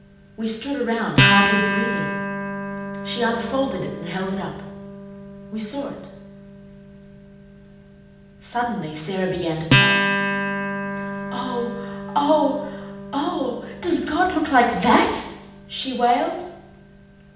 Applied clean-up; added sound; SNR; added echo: none; Acoustic guitar; 2 dB; reverberation time 0.8 s.